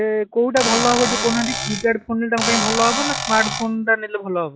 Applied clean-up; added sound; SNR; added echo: classical method log-MMSE.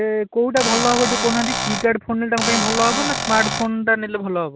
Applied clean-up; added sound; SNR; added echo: none; Cupboard open or close / Door; 2 dB; none.